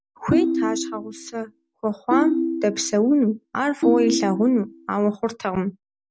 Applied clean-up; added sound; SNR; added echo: none; Ringtone; 2 dB; none.